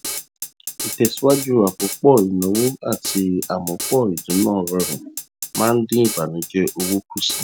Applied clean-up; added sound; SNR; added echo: none; Drum kit; 10 dB; none.